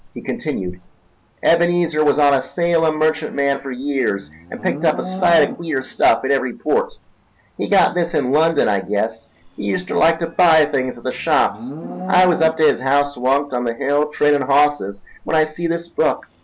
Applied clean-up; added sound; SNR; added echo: none; Livestock, farm animals, working animals; 17 dB; none.